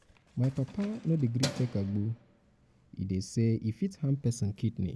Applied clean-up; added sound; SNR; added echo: none; Keys jangling; 14 dB; none.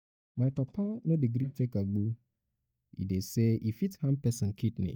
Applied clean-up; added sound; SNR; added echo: neural mask model DeepFilterNet 3.